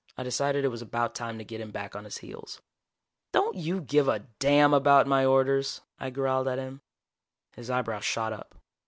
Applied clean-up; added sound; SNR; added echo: none; none; none; none.